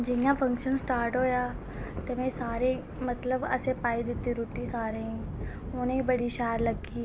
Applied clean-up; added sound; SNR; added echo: none; Thunder; 8 dB; none.